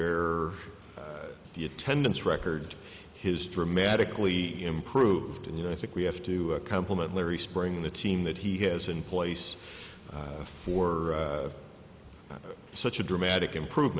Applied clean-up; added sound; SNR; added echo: none; none; none; none.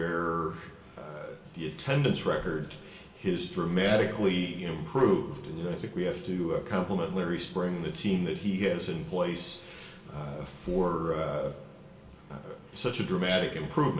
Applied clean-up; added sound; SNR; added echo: none; none; none; reverberation time 0.5 s.